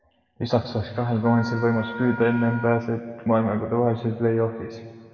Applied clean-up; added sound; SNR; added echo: none; Wind instrument, woodwind instrument; 12 dB; reverberation time 1.7 s.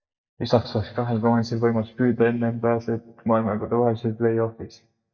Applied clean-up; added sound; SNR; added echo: neural mask model DeepFilterNet 3.